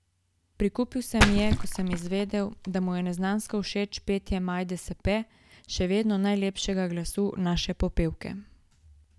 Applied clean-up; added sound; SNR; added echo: none; Splash, splatter; 1 dB; none.